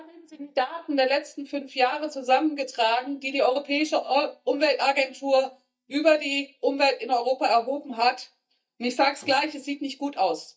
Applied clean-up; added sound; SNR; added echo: neural mask model DeepFilterNet 3.